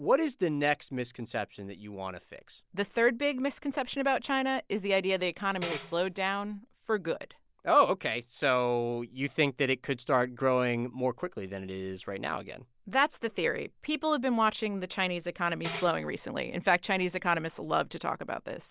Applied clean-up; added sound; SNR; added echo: none; Tambourine; 13 dB; none.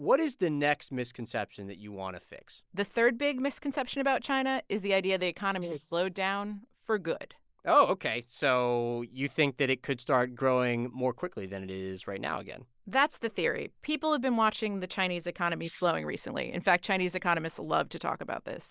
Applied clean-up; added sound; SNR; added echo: neural mask model Resemble Enhance denoiser.